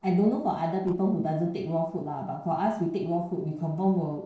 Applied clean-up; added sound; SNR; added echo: neural separator model SepFormer DNS4.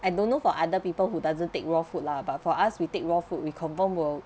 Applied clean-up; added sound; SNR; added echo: none; none; none; none.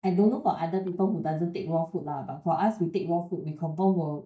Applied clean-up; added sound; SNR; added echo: neural mask model DeepFilterNet 3.